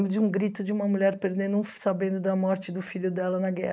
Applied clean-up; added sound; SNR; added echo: neural mask model Resemble Enhance denoiser.